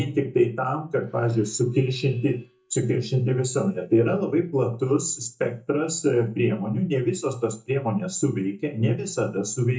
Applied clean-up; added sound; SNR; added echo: neural mask model DeepFilterNet 3.